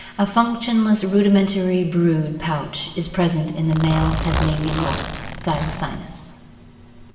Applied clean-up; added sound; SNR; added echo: none; Zipper (clothing); 5 dB; reverberation time 2.0 s.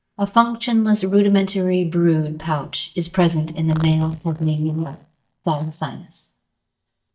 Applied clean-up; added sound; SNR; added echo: neural mask model DeepFilterNet 3.